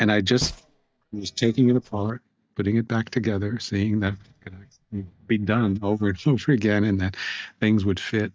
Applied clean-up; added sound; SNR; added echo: neural mask model DeepFilterNet 3.